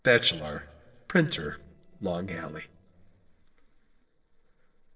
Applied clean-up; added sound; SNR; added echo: neural separator model SepFormer DNS4.